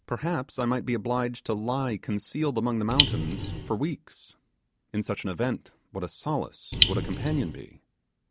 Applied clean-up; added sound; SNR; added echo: none; Raindrop; -3 dB; none.